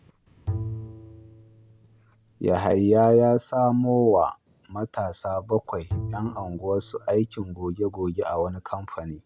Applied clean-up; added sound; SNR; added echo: none; Bowed string instrument; 12 dB; none.